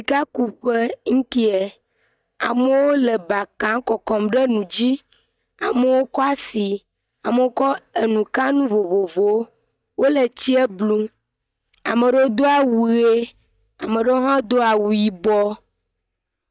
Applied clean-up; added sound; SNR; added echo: neural mask model DeepFilterNet 3.